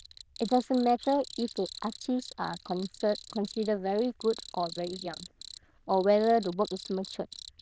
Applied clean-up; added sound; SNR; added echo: neural diffusion model UNIVERSE++.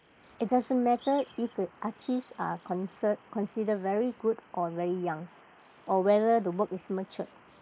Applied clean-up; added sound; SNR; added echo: neural mask model Resemble Enhance denoiser.